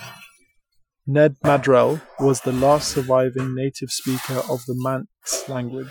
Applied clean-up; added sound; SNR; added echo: classical method Wiener filter.